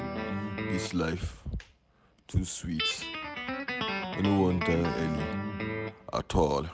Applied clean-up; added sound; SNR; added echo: none; Guitar; 4 dB; none.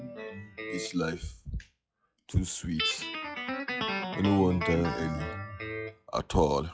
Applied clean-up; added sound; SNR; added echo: classical method log-MMSE.